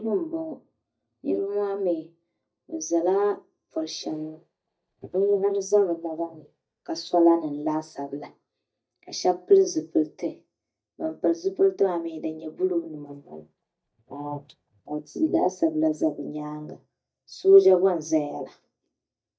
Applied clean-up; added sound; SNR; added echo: neural mask model DeepFilterNet 3.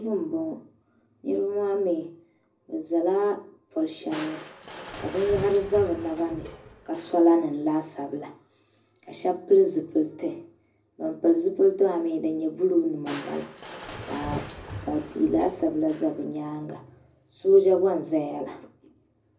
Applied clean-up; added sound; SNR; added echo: none; Crushing; 17 dB; reverberation time 0.4 s.